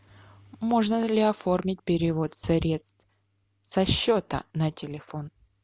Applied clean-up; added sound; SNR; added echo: none; none; none; none.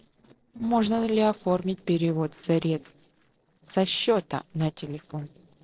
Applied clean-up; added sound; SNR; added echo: neural separator model SepFormer DNS4.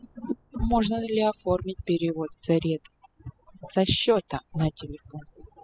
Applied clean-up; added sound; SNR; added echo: classical method spectral subtraction.